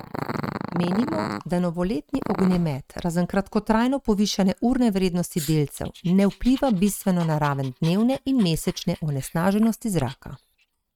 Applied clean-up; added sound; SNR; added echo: neural mask model RNNoise.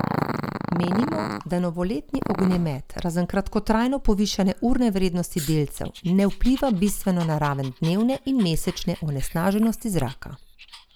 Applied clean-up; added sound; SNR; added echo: none; Growling; 11 dB; none.